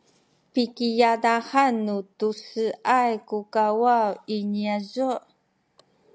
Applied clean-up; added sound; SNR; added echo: none; none; none; none.